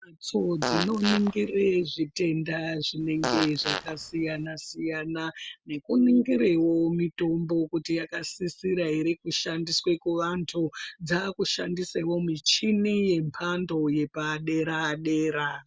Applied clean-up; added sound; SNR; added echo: none; Fart; 6 dB; none.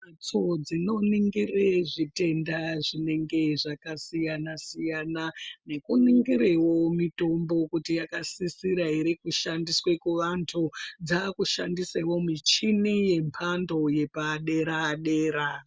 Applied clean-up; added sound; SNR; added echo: none; none; none; none.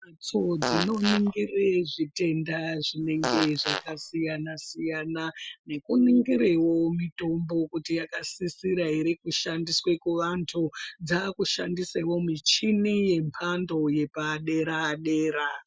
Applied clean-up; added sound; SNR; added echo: classical method Wiener filter.